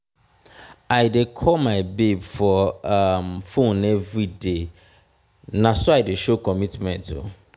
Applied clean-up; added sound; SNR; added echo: none; none; none; none.